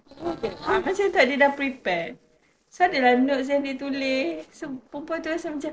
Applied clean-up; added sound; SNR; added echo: neural separator model SepFormer DNS4.